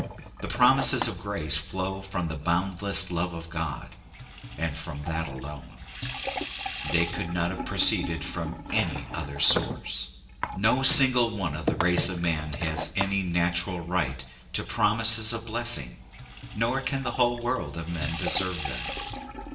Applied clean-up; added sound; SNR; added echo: none; Sink (filling or washing) / Water tap, faucet; 10 dB; reverberation time 1.3 s.